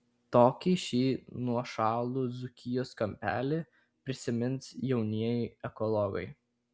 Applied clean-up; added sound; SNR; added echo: none; none; none; none.